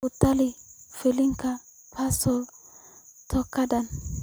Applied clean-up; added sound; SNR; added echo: none; none; none; none.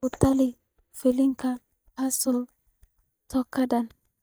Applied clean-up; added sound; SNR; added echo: neural mask model DeepFilterNet 3.